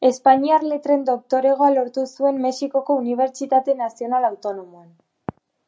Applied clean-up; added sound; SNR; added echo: none; none; none; none.